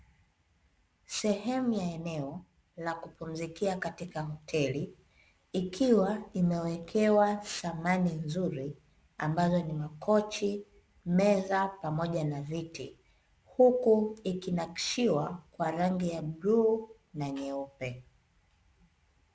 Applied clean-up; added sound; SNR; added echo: none; none; none; none.